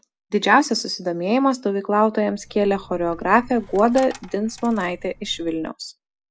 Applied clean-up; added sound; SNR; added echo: none; Coin (dropping); 20 dB; none.